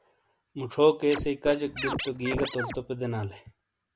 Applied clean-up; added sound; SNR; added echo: none; Scratching (performance technique); 5 dB; none.